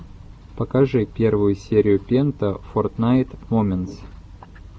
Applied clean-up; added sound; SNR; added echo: none; none; none; none.